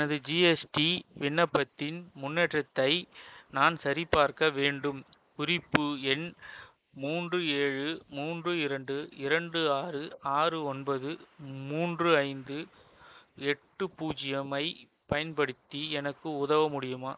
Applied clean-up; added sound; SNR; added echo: neural mask model Resemble Enhance denoiser.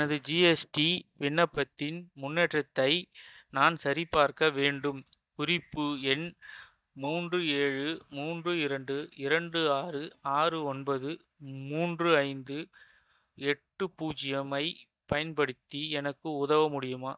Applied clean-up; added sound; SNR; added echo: neural mask model DeepFilterNet 3.